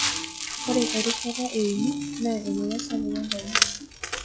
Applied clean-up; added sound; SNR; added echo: classical method log-MMSE.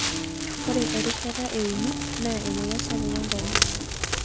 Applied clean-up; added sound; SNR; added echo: none; Crackle; -4 dB; none.